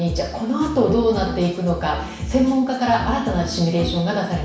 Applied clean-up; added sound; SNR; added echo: none; none; none; reverberation time 0.7 s.